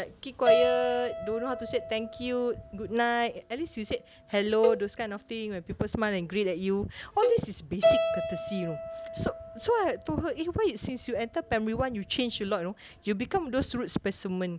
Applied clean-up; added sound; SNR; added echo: none; Cowbell + Keyboard (musical); 4 dB; none.